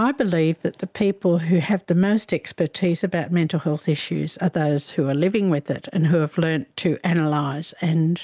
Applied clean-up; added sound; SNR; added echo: none; none; none; none.